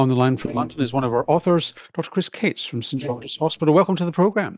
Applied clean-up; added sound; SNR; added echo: neural mask model DeepFilterNet 3.